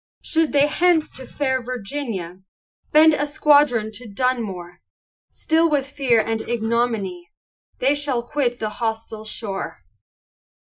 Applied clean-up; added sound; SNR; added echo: classical method Wiener filter.